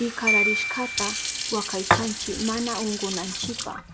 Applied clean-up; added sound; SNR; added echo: none; Glockenspiel + Fill (with liquid) / Sink (filling or washing); -3 dB; none.